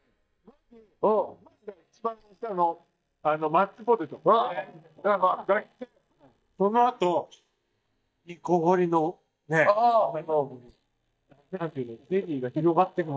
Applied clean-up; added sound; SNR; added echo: neural mask model DeepFilterNet 3.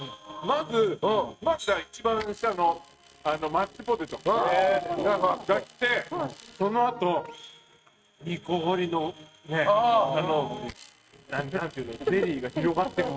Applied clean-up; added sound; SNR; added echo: neural mask model RNNoise.